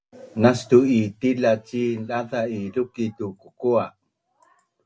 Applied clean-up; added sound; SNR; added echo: none; none; none; none.